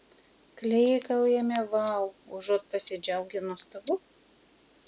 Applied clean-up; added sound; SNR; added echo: none; Tick-tock; 8 dB; none.